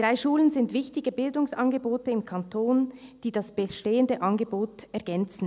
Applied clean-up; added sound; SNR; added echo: none; none; none; none.